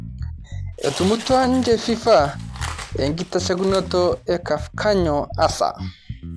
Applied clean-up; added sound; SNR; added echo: none; Tearing + Bass guitar; 10 dB; none.